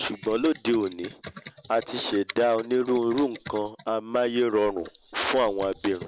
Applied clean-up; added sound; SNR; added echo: none; Computer keyboard; 19 dB; none.